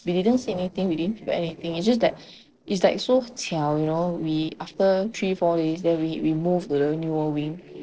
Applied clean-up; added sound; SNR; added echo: neural separator model SepFormer DNS4.